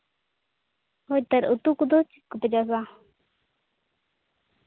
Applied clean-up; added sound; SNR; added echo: none; none; none; none.